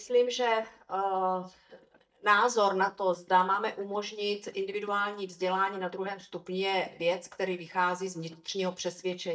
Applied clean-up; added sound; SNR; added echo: neural mask model DeepFilterNet 3.